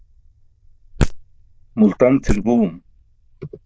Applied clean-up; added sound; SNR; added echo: neural diffusion model UNIVERSE++.